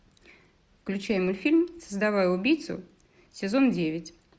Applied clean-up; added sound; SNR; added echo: none; none; none; none.